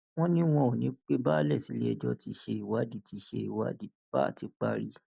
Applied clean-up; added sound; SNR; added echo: none; none; none; none.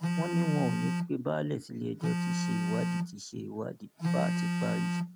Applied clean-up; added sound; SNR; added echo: none; Telephone; -3 dB; none.